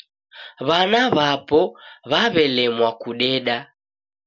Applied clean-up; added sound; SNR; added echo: none; none; none; none.